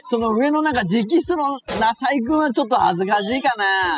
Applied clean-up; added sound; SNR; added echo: classical method spectral subtraction.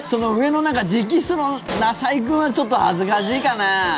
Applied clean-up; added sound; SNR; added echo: none; Explosion; 13 dB; none.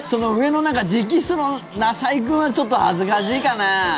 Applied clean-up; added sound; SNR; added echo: none; none; none; none.